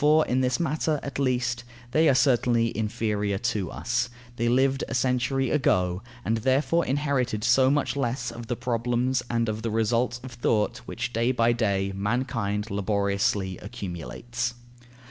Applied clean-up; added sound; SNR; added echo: none; none; none; none.